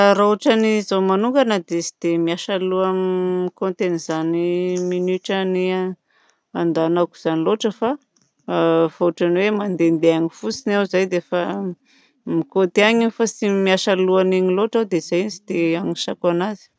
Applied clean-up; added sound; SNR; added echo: none; none; none; none.